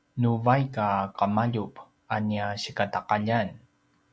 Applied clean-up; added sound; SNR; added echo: none; none; none; none.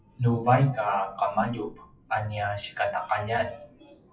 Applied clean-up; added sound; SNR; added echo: classical method WPE with log-MMSE.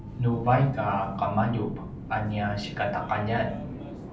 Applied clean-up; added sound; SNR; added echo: none; Subway, metro, underground; 9 dB; reverberation time 0.6 s.